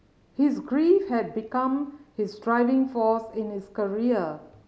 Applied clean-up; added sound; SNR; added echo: none; none; none; none.